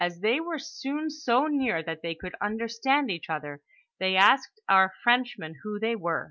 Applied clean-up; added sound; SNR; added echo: none; none; none; none.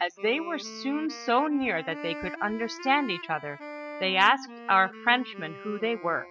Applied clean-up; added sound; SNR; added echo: classical method spectral subtraction.